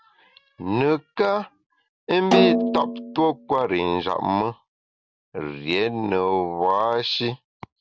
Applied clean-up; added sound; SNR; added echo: none; Snare drum; 1 dB; none.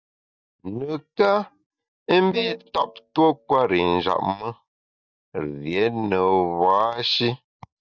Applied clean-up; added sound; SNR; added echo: neural mask model DeepFilterNet 3.